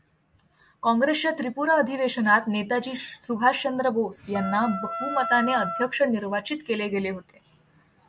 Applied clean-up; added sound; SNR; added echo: none; Wind instrument, woodwind instrument; 6 dB; none.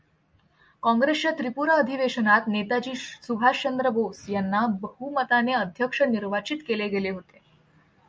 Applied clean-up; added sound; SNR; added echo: none; none; none; none.